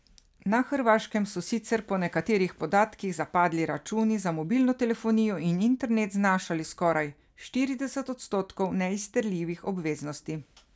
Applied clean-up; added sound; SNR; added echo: none; none; none; none.